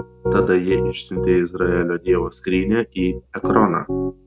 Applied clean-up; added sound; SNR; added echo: none; Piano; 4 dB; none.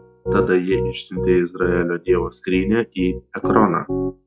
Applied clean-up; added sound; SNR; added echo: classical method log-MMSE.